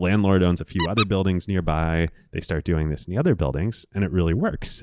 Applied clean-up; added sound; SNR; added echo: none; Squeak; 12 dB; none.